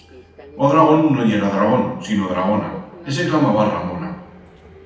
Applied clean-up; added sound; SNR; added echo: none; Subway, metro, underground; 20 dB; reverberation time 0.9 s.